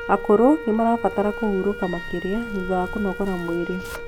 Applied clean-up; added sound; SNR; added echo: none; Wind instrument, woodwind instrument + Zipper (clothing); 10 dB; none.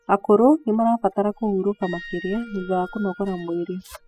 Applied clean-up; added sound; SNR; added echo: classical method spectral subtraction.